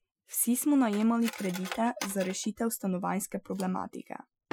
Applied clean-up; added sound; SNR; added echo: classical method Wiener filter.